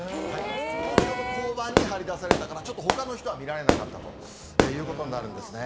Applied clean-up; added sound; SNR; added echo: none; Fireworks; -3 dB; none.